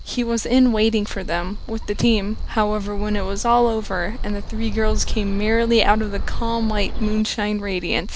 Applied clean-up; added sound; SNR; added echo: none; Bird; 3 dB; none.